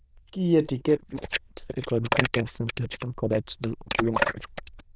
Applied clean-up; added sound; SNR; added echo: neural diffusion model UNIVERSE++.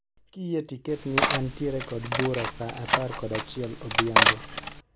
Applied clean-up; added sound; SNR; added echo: none; Cutlery, silverware; -4 dB; none.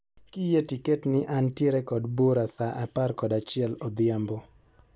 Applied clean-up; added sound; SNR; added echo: none; none; none; none.